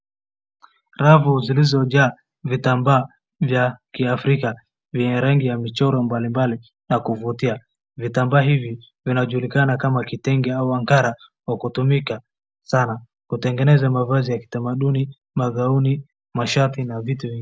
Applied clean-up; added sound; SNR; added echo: none; none; none; none.